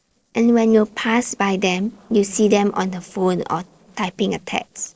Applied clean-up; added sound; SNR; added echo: neural separator model SepFormer DNS4.